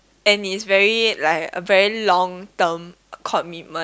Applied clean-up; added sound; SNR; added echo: none; none; none; none.